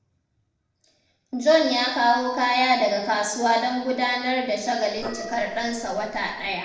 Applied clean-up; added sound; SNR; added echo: neural separator model SepFormer DNS4.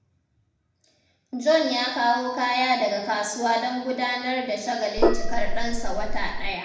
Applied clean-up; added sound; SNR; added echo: none; Gong; -5 dB; reverberation time 0.8 s.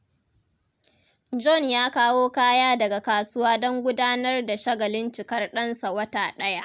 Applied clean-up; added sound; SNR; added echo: none; none; none; none.